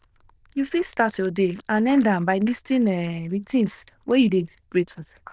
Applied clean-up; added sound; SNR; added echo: neural diffusion model UNIVERSE++.